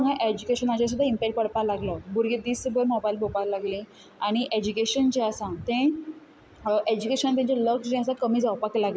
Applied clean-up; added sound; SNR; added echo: none; none; none; none.